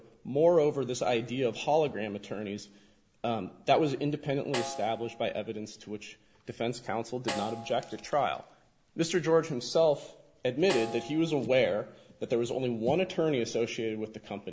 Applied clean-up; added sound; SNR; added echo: none; Snare drum; 14 dB; none.